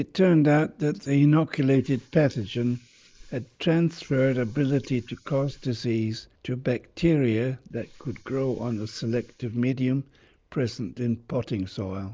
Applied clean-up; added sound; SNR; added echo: neural mask model Resemble Enhance denoiser.